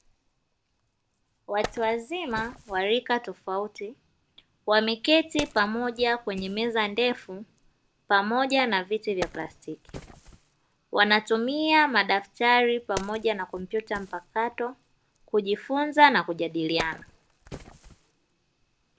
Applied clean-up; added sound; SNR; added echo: none; Wood; 18 dB; none.